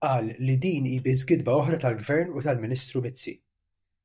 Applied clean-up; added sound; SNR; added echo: neural mask model DeepFilterNet 3.